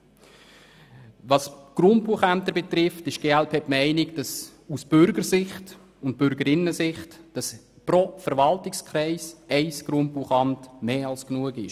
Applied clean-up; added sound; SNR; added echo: none; none; none; none.